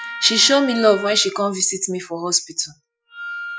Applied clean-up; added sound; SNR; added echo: classical method Wiener filter.